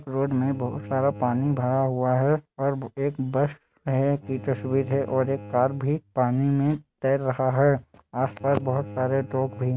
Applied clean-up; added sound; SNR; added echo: neural mask model RNNoise.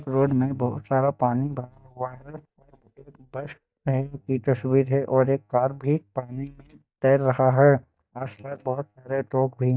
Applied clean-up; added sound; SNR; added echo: neural mask model DeepFilterNet 3.